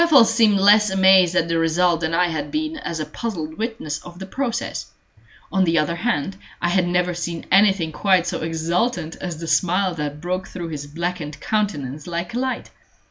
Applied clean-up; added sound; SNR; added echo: none; none; none; none.